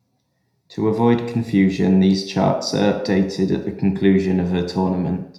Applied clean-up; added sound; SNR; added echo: none; none; none; reverberation time 0.5 s.